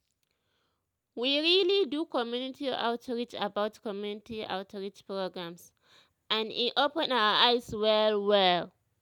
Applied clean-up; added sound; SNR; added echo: none; none; none; none.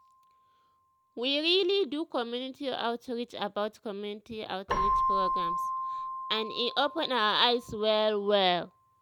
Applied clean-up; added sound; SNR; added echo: none; Keyboard (musical); 5 dB; none.